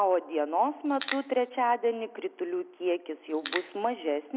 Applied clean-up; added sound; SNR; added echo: none; Crackle; 6 dB; none.